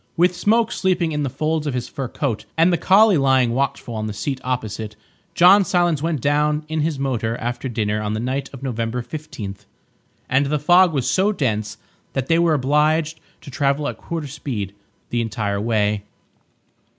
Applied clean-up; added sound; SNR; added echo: none; none; none; none.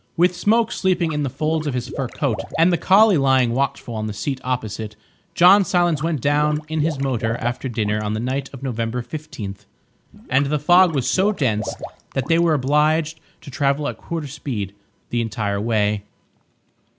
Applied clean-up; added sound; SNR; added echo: none; Liquid; 15 dB; none.